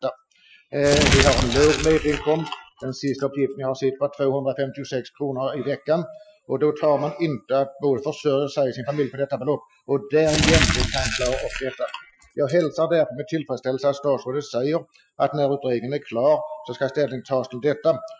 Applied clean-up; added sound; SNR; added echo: classical method Wiener filter.